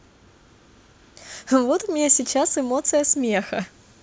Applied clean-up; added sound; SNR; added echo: none; none; none; none.